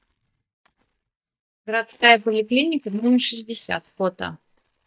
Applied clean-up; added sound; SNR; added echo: neural mask model DeepFilterNet 3.